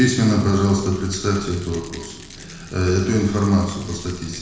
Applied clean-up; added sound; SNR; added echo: none; Rattle; 19 dB; reverberation time 1.1 s.